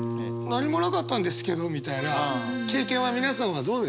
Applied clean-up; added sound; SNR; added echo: none; Guitar + Accordion; 7 dB; none.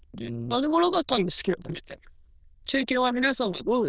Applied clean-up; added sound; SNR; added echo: neural diffusion model UNIVERSE++.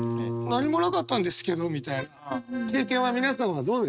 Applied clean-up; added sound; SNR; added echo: neural mask model RNNoise.